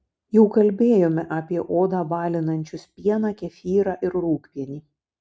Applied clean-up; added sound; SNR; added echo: none; none; none; none.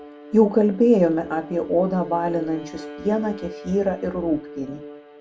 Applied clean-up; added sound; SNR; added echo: none; Bowed string instrument; 15 dB; reverberation time 0.2 s.